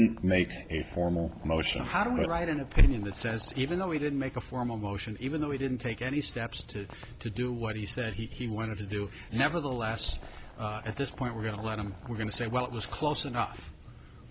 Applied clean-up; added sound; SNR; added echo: none; Boiling; 18 dB; none.